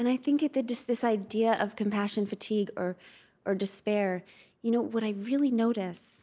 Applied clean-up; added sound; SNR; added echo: none; none; none; none.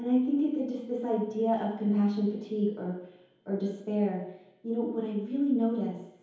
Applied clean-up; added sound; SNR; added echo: none; none; none; reverberation time 2.2 s.